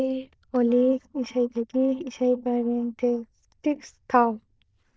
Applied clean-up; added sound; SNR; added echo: neural diffusion model UNIVERSE++.